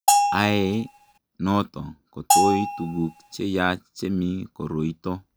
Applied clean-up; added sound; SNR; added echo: none; Bell; -3 dB; none.